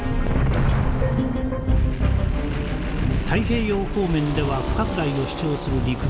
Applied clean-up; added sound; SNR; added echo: none; none; none; none.